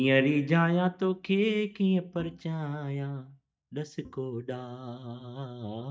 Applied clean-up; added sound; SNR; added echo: neural mask model DeepFilterNet 3.